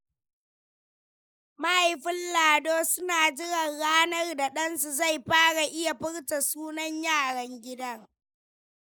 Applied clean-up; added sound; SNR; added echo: neural mask model Resemble Enhance denoiser.